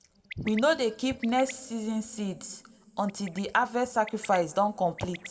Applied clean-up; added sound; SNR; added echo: none; Bird; 19 dB; reverberation time 1.0 s.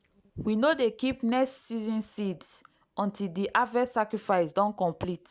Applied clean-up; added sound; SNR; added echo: none; none; none; none.